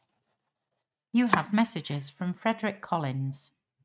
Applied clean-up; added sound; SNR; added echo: neural mask model RNNoise.